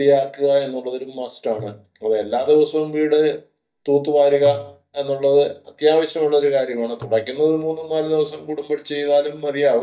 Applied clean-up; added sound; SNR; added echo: neural mask model DeepFilterNet 3.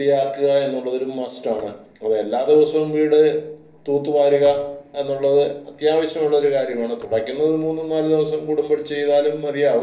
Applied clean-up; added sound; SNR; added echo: neural separator model SepFormer DNS4.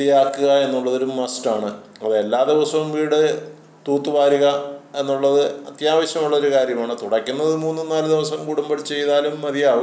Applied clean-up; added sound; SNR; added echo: none; none; none; none.